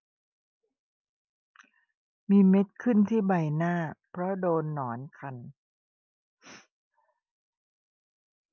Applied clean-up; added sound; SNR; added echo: none; none; none; none.